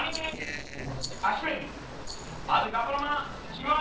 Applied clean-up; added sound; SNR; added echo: neural separator model SepFormer DNS4.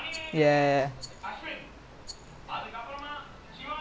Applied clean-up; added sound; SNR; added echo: none; Rattle; 20 dB; none.